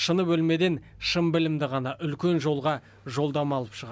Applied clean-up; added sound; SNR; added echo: none; none; none; none.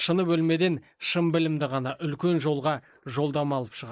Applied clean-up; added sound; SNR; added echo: neural mask model Resemble Enhance denoiser.